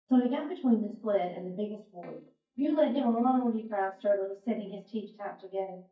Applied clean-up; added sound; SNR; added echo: neural mask model DeepFilterNet 3.